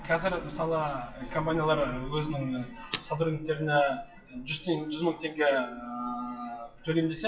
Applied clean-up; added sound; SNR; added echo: classical method WPE with log-MMSE.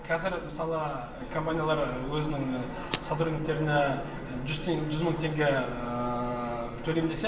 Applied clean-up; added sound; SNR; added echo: none; Rattle (instrument); -4 dB; reverberation time 0.8 s.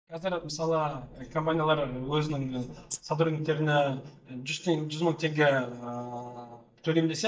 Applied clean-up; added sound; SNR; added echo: neural mask model DeepFilterNet 3.